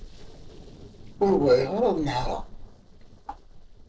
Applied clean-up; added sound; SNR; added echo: neural separator model SepFormer DNS4.